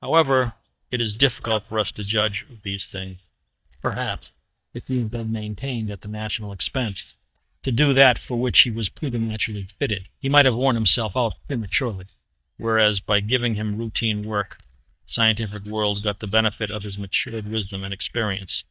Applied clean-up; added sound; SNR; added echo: neural mask model DeepFilterNet 3.